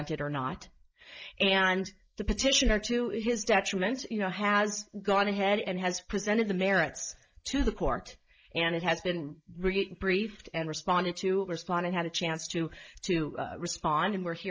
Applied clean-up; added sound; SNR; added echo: neural mask model Resemble Enhance denoiser.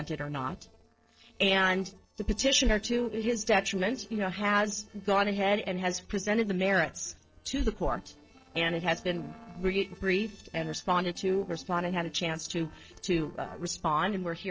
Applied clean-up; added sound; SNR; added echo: neural separator model SepFormer DNS4.